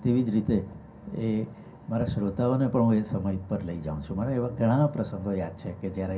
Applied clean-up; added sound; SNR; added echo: none; none; none; reverberation time 0.3 s.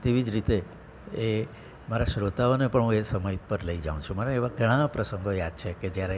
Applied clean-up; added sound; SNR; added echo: none; none; none; none.